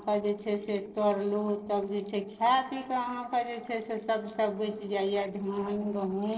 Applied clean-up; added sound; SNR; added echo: neural separator model SepFormer DNS4.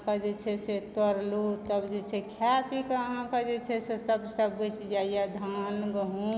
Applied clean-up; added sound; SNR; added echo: none; none; none; none.